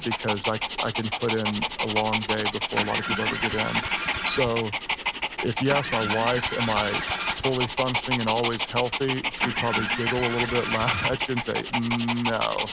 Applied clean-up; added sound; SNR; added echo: none; Dog + Engine starting; 0 dB; none.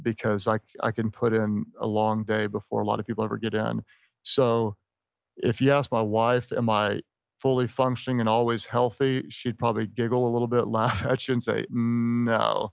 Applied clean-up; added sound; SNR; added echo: none; none; none; none.